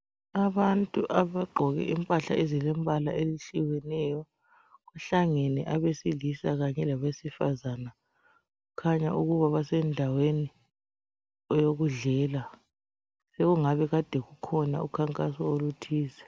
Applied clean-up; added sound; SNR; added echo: none; none; none; none.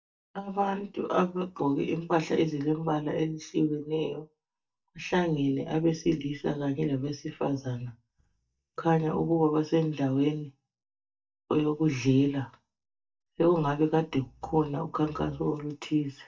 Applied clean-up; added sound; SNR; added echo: neural mask model DeepFilterNet 3.